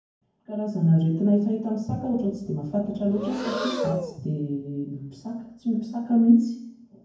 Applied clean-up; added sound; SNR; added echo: none; Breathing; 10 dB; reverberation time 0.9 s.